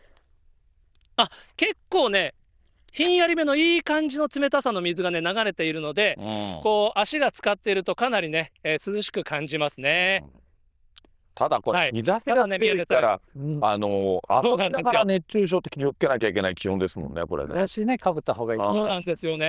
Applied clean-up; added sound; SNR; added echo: neural diffusion model UNIVERSE++.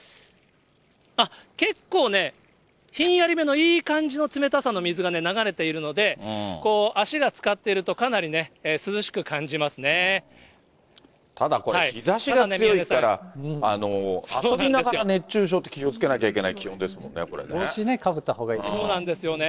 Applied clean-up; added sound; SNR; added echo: neural separator model SepFormer DNS4.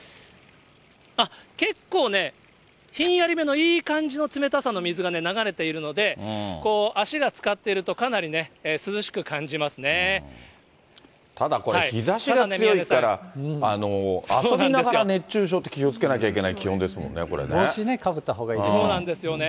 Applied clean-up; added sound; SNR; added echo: none; Scissors; 16 dB; none.